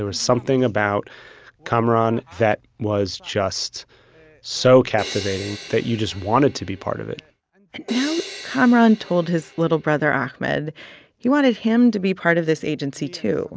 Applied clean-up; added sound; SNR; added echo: none; Crash cymbal; 15 dB; none.